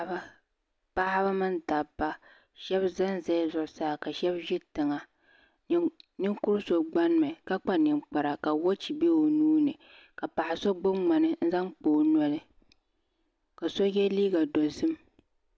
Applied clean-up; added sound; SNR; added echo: none; none; none; none.